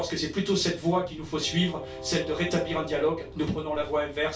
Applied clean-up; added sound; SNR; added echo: none; Train; 13 dB; reverberation time 0.3 s.